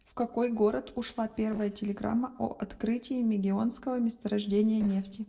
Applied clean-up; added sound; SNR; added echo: neural separator model SepFormer DNS4.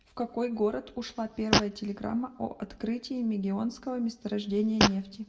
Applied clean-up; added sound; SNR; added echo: none; Fart; 1 dB; reverberation time 0.6 s.